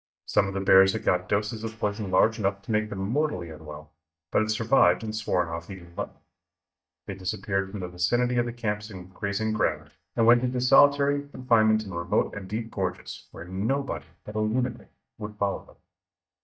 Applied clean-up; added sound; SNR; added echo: neural mask model DeepFilterNet 3.